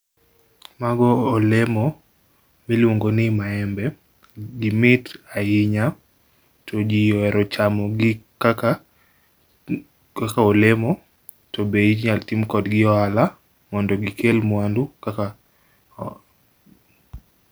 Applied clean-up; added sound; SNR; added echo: none; none; none; none.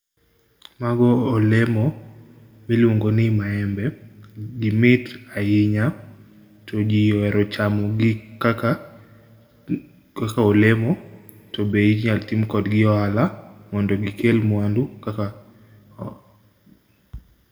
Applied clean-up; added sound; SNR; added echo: none; none; none; reverberation time 1.2 s.